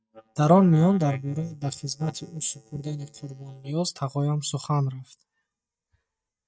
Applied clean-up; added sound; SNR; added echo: neural mask model DeepFilterNet 3.